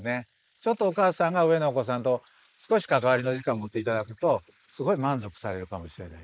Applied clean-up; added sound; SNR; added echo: neural mask model Resemble Enhance denoiser.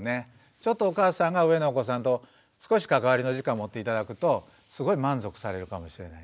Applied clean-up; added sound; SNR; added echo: none; none; none; none.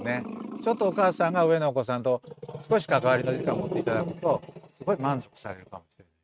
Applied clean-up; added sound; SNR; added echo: neural mask model RNNoise.